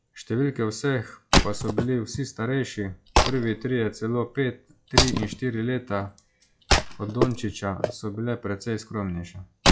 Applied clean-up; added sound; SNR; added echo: classical method log-MMSE.